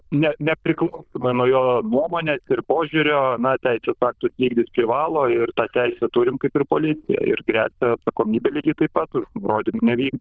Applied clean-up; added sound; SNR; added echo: neural diffusion model UNIVERSE++.